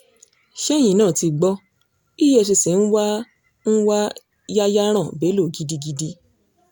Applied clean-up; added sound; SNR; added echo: none; none; none; none.